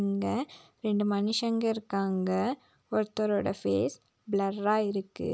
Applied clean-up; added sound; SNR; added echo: none; none; none; none.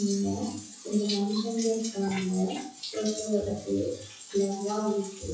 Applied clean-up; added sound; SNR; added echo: classical method WPE with log-MMSE.